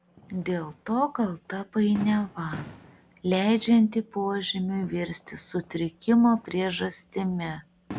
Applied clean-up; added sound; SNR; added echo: none; Fireworks; 19 dB; none.